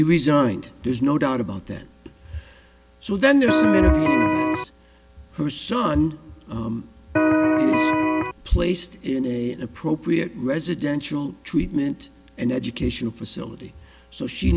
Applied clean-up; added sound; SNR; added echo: none; Electric guitar; -5 dB; none.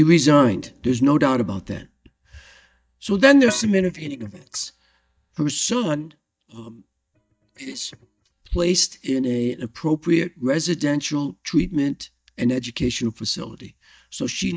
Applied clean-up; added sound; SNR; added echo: neural mask model DeepFilterNet 3.